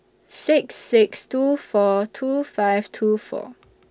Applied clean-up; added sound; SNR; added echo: none; none; none; none.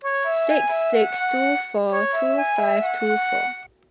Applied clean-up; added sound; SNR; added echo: none; Wind instrument, woodwind instrument; -3 dB; none.